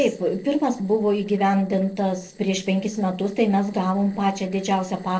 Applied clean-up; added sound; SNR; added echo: neural separator model SepFormer DNS4.